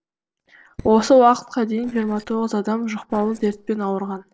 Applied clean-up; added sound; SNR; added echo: neural separator model SepFormer DNS4.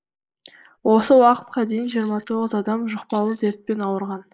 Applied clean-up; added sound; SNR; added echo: neural mask model Resemble Enhance denoiser.